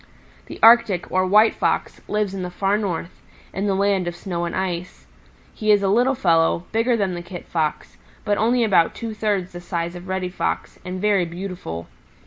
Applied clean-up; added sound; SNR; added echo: none; none; none; none.